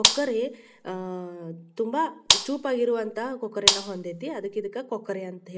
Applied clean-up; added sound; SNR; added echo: none; Gunshot, gunfire; -3 dB; none.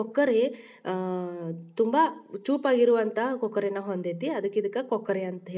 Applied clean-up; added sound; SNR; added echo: none; none; none; none.